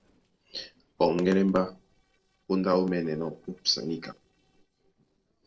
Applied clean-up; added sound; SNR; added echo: neural separator model SepFormer DNS4.